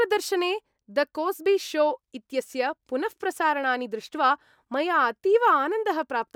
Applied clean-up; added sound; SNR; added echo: none; none; none; none.